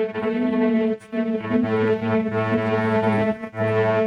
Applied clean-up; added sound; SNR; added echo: neural mask model RNNoise.